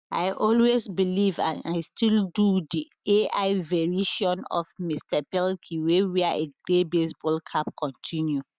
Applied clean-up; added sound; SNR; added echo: none; none; none; none.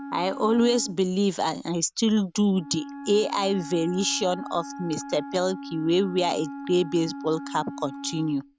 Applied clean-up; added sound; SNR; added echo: none; Wind instrument, woodwind instrument; 13 dB; none.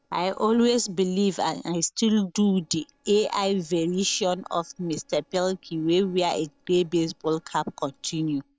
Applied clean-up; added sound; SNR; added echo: neural separator model SepFormer DNS4.